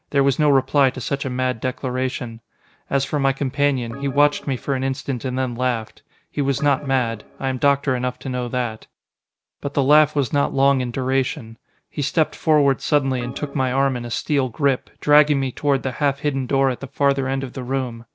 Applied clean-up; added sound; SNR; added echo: none; Organ; 16 dB; none.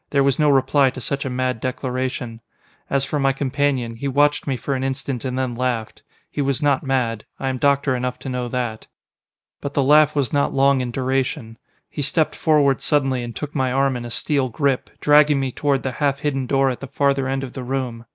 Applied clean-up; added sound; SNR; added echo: neural mask model Resemble Enhance denoiser.